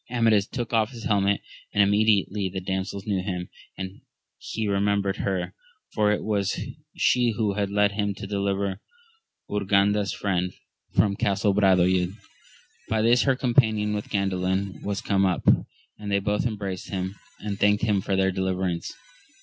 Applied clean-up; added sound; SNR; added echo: none; none; none; none.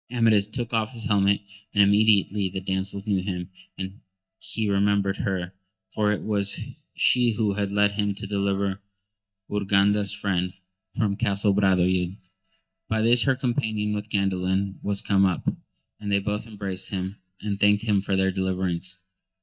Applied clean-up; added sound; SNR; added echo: neural mask model DeepFilterNet 3.